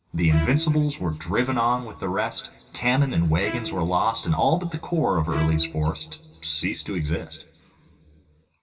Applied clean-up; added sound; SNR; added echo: none; Bowed string instrument; 15 dB; reverberation time 2.7 s.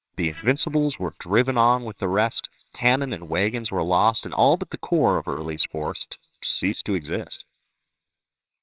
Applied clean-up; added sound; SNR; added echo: neural separator model SepFormer WHAMR!.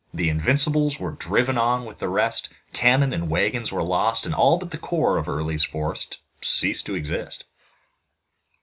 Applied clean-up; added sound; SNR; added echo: none; none; none; none.